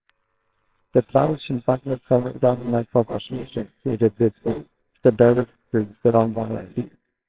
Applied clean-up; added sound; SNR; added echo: neural separator model SepFormer WHAMR!.